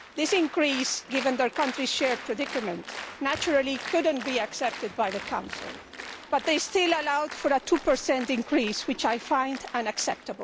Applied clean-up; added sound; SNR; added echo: none; Applause; 13 dB; none.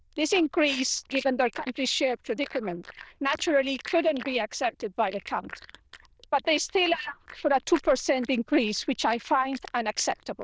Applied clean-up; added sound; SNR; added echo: neural diffusion model UNIVERSE++.